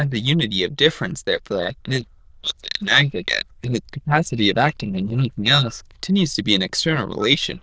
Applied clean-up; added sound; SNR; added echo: neural diffusion model UNIVERSE++.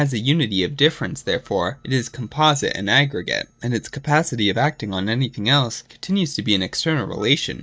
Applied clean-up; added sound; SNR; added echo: neural mask model DeepFilterNet 3.